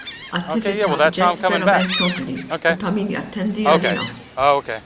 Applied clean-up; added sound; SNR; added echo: none; Gull, seagull; -4 dB; none.